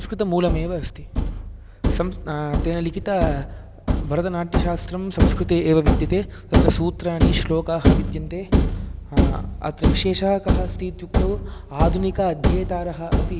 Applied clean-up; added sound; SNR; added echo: none; Thump, thud; -2 dB; none.